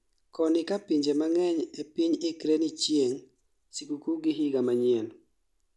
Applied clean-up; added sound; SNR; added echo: none; none; none; none.